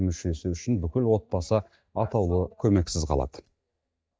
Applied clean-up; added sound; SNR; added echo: neural mask model DeepFilterNet 3.